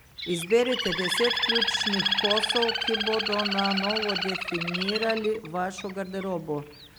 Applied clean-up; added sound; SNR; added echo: none; Bird; 1 dB; none.